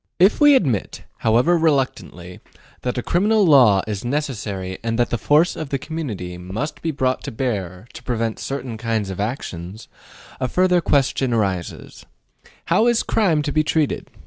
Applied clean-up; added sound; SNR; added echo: none; none; none; none.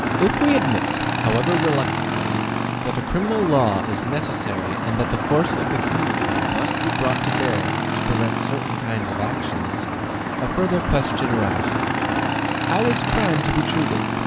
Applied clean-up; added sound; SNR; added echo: none; Motorcycle / Engine; -2 dB; none.